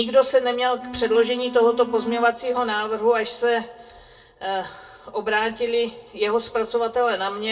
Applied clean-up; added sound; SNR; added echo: none; Wind instrument, woodwind instrument; 14 dB; reverberation time 0.2 s.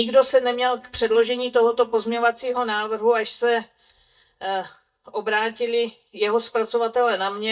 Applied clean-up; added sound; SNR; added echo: neural mask model DeepFilterNet 3.